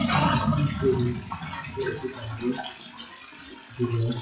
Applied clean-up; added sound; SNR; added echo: classical method WPE with log-MMSE.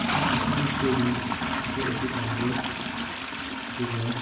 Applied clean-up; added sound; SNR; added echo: none; Toilet flush; -3 dB; reverberation time 0.8 s.